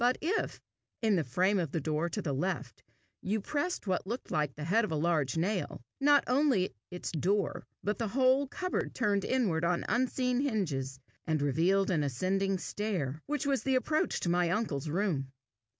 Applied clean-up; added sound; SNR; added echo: none; none; none; none.